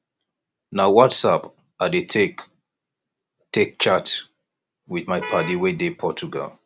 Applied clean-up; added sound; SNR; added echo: none; Vehicle horn, car horn, honking; 11 dB; none.